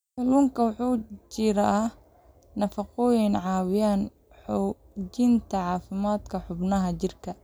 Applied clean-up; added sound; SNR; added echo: none; none; none; none.